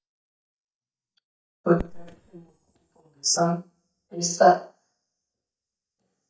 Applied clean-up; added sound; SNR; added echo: neural mask model DeepFilterNet 3.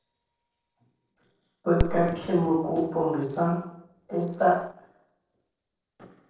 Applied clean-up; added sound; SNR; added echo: neural separator model SepFormer DNS4.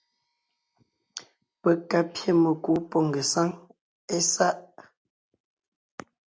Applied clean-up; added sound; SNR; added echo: none; none; none; none.